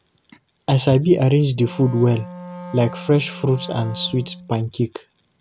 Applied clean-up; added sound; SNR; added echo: none; Wind instrument, woodwind instrument; 15 dB; none.